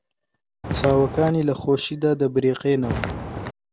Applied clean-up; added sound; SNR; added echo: none; Walk, footsteps; 5 dB; none.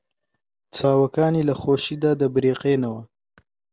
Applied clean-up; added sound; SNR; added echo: none; none; none; none.